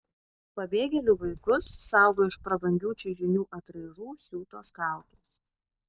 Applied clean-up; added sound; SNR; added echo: neural mask model DeepFilterNet 3.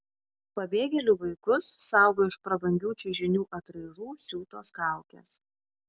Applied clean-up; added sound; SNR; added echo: none; none; none; none.